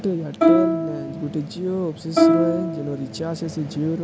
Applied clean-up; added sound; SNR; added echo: none; Plucked string instrument; -4 dB; none.